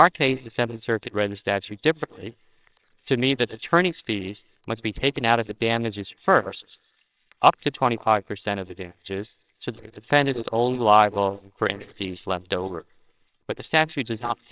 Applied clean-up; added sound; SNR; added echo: neural separator model SepFormer WHAMR!.